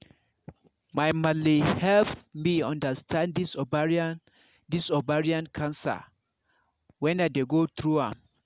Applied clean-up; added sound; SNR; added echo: none; none; none; none.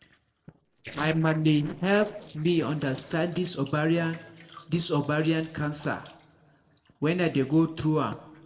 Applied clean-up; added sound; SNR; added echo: neural separator model SepFormer DNS4.